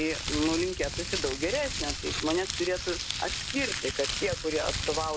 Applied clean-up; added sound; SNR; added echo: none; Crumpling, crinkling; 3 dB; none.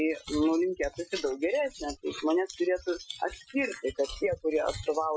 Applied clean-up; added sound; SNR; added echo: classical method Wiener filter.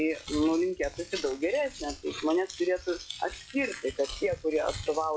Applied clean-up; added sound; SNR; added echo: classical method log-MMSE.